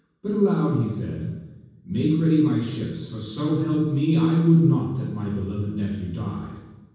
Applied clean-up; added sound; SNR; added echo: none; none; none; reverberation time 1.2 s.